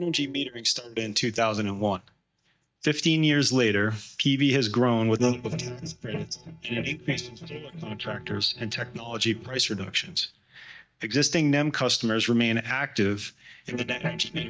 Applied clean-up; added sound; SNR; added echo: neural mask model DeepFilterNet 3.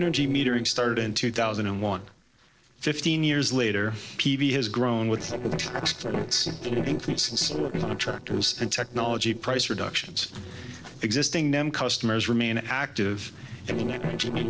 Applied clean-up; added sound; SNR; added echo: neural separator model SepFormer DNS4.